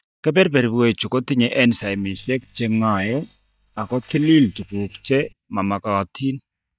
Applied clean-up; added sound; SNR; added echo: neural mask model DeepFilterNet 3.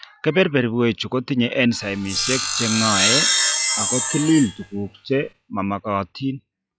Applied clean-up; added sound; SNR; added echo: classical method log-MMSE.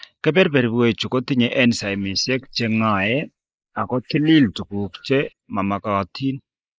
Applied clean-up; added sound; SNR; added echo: neural mask model Resemble Enhance denoiser.